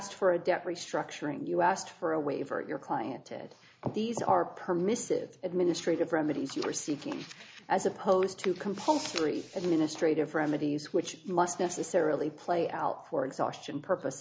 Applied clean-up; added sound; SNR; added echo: none; none; none; none.